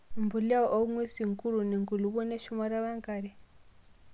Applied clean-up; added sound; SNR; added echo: none; none; none; none.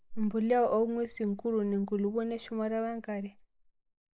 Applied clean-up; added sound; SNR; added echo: neural mask model Resemble Enhance denoiser.